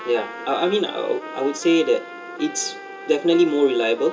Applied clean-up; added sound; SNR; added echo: none; Trumpet; 15 dB; reverberation time 0.2 s.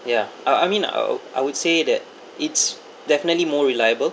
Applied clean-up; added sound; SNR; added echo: none; none; none; none.